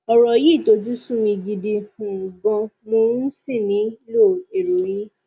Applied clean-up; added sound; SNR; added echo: none; none; none; none.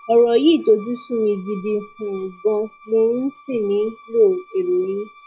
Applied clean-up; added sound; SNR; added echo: classical method log-MMSE.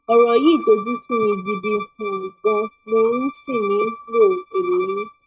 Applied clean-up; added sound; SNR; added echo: neural mask model RNNoise.